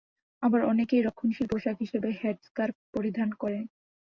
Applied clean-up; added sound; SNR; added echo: none; none; none; none.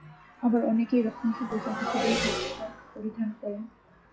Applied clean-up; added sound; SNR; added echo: classical method log-MMSE.